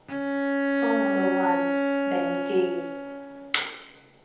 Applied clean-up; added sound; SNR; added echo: none; Bowed string instrument; -4 dB; reverberation time 1.3 s.